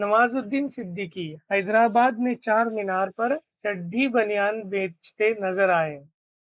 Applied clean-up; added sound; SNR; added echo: neural mask model Resemble Enhance denoiser.